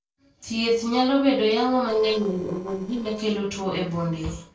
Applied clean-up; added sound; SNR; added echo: neural separator model SepFormer DNS4.